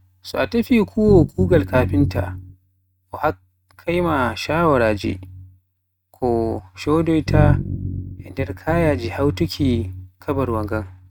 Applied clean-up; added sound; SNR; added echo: neural mask model RNNoise.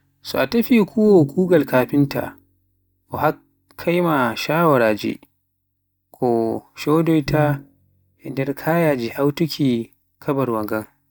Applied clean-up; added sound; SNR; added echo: neural mask model DeepFilterNet 3.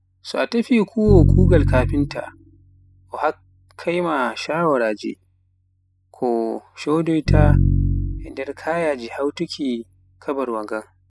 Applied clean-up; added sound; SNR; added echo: classical method spectral subtraction.